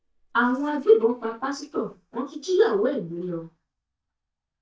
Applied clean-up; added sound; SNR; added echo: neural mask model DeepFilterNet 3.